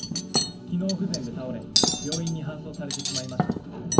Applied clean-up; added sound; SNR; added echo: none; Cutlery, silverware; -3 dB; reverberation time 0.4 s.